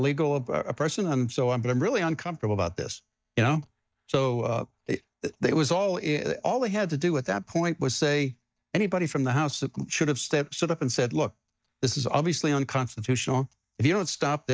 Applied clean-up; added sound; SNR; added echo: neural mask model DeepFilterNet 3.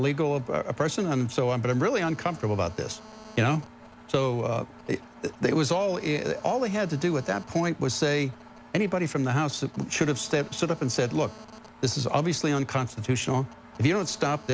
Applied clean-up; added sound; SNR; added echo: none; Engine + Telephone; 20 dB; none.